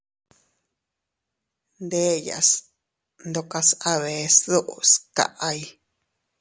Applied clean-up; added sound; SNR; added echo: none; none; none; none.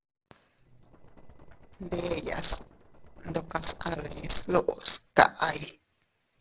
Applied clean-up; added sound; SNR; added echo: neural separator model SepFormer DNS4.